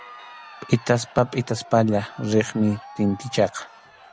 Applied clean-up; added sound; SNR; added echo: none; Crowd; 20 dB; none.